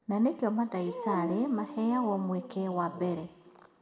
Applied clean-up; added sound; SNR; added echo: none; Dog; 10 dB; reverberation time 1.1 s.